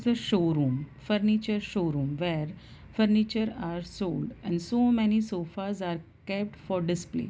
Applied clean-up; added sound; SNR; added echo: none; none; none; none.